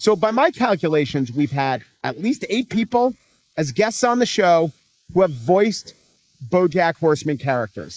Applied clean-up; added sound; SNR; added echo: neural mask model Resemble Enhance denoiser.